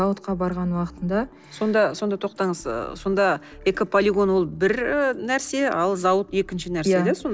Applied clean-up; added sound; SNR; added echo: none; none; none; none.